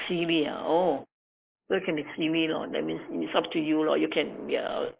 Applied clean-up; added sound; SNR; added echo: neural mask model Resemble Enhance denoiser.